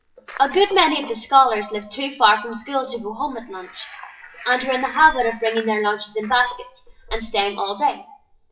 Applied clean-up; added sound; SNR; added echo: classical method WPE with log-MMSE.